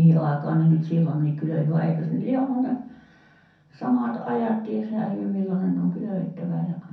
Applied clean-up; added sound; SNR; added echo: none; none; none; reverberation time 0.6 s.